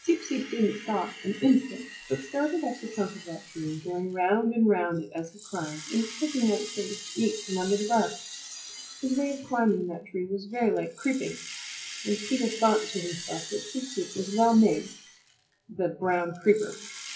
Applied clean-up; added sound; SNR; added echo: classical method WPE with log-MMSE.